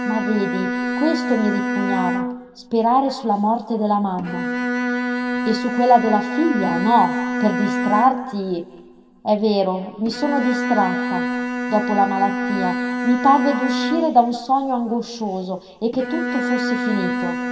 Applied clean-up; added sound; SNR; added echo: none; Bowed string instrument; 3 dB; reverberation time 2.0 s.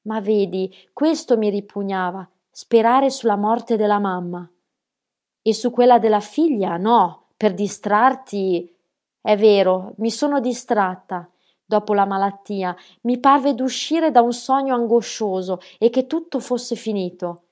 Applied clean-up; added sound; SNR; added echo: none; none; none; none.